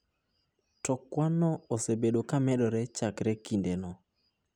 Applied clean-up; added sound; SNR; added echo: none; none; none; none.